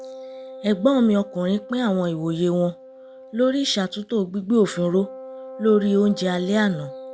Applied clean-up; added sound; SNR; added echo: none; Wind instrument, woodwind instrument; 16 dB; none.